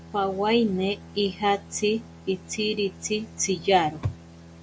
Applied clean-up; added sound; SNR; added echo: none; Bowed string instrument; 19 dB; none.